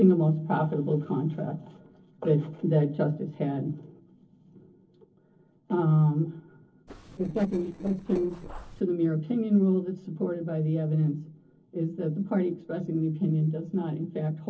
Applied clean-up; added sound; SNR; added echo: neural separator model SepFormer DNS4.